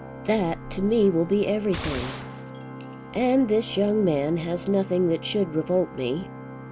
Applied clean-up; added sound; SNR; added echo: none; Gunshot, gunfire + Organ; 13 dB; none.